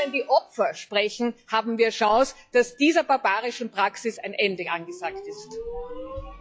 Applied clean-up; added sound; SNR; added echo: classical method log-MMSE.